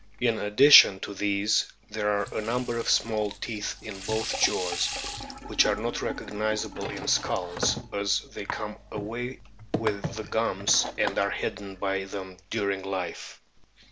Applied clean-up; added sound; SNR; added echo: none; Sink (filling or washing) / Water tap, faucet; 10 dB; none.